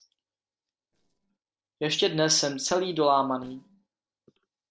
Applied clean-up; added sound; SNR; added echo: neural separator model SepFormer DNS4.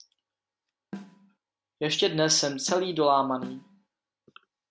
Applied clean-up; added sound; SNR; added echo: none; Snare drum; 14 dB; none.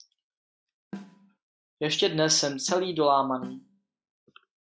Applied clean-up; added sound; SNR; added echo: classical method log-MMSE.